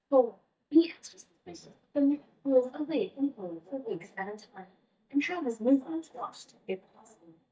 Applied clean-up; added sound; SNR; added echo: neural mask model DeepFilterNet 3.